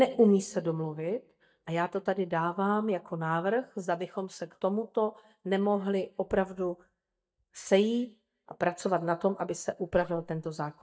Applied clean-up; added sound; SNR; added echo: neural mask model DeepFilterNet 3.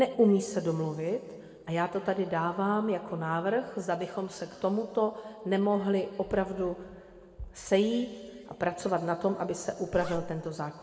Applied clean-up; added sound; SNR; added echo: none; Zipper (clothing); 11 dB; reverberation time 2.1 s.